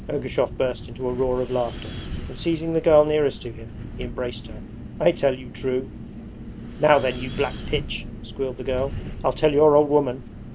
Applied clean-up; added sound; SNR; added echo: none; Wind; 11 dB; none.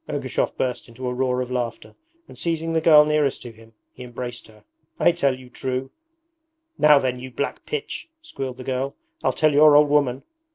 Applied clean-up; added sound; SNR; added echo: none; none; none; none.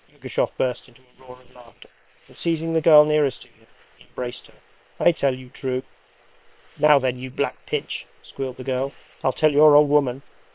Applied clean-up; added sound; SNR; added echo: neural separator model SepFormer WHAM!.